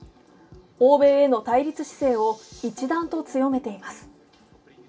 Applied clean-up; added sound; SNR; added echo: none; none; none; reverberation time 0.2 s.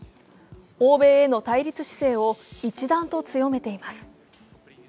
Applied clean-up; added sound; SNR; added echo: none; none; none; none.